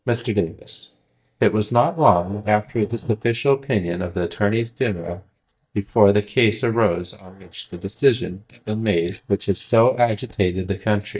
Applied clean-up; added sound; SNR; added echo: neural mask model DeepFilterNet 3.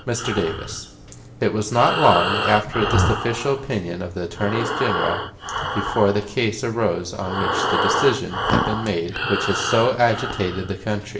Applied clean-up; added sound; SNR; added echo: none; Breathing; 3 dB; reverberation time 0.6 s.